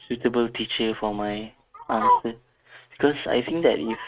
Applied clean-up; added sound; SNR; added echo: neural mask model RNNoise.